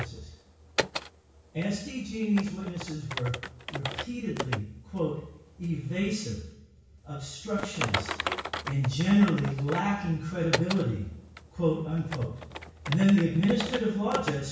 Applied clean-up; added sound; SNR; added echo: none; Typing; 8 dB; reverberation time 0.6 s.